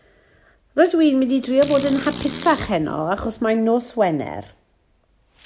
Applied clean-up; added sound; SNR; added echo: none; Fart; 14 dB; none.